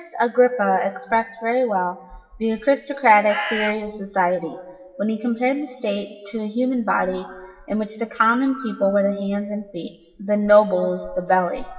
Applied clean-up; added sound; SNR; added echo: classical method WPE with log-MMSE.